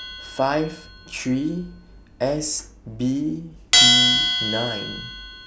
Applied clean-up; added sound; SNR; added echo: none; Bell; -3 dB; none.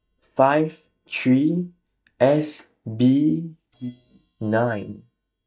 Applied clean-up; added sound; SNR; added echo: neural mask model DeepFilterNet 3.